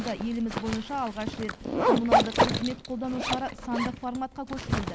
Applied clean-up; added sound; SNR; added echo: none; Zipper (clothing); -3 dB; none.